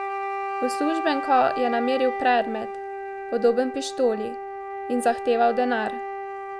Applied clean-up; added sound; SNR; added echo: none; Wind instrument, woodwind instrument; 6 dB; none.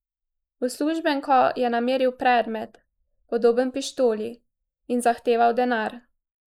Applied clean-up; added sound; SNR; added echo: neural mask model Resemble Enhance denoiser.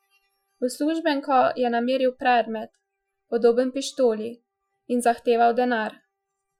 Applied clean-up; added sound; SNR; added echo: classical method Wiener filter.